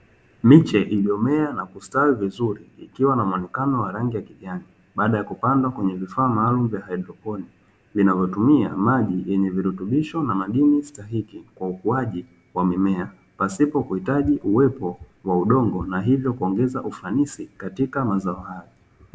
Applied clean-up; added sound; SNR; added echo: none; none; none; none.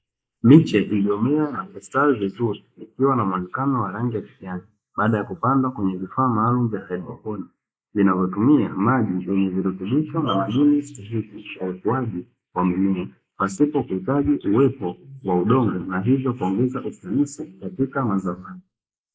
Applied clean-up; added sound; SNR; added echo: neural mask model Resemble Enhance denoiser.